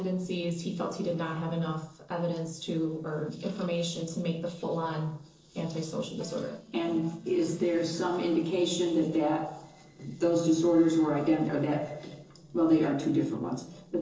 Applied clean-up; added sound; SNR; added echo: neural separator model SepFormer DNS4.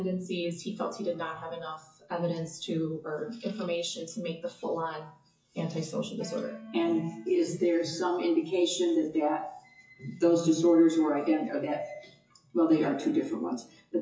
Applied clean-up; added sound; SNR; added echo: classical method WPE with log-MMSE.